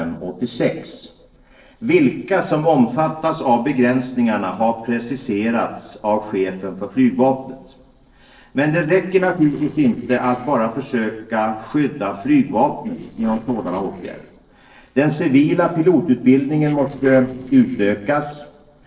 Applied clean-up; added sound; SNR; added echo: neural separator model SepFormer DNS4.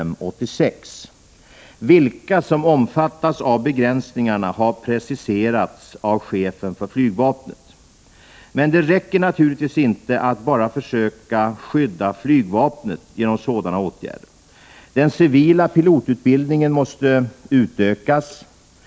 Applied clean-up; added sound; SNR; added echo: none; none; none; none.